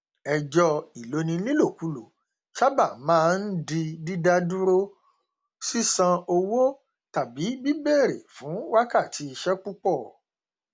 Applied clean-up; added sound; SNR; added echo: none; none; none; none.